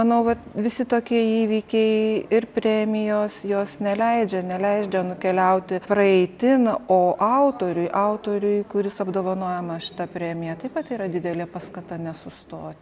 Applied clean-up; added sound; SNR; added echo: none; none; none; none.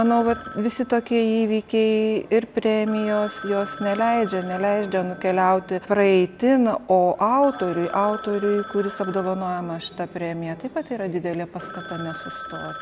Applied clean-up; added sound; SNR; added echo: none; Telephone; 17 dB; none.